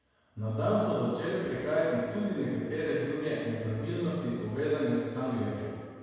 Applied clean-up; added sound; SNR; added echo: none; none; none; reverberation time 1.9 s.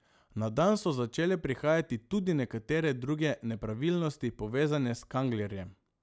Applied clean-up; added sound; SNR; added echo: none; none; none; none.